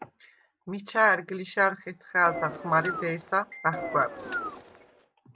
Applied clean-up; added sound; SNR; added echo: none; Engine; 8 dB; none.